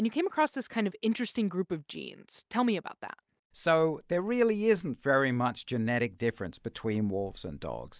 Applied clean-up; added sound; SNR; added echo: none; none; none; none.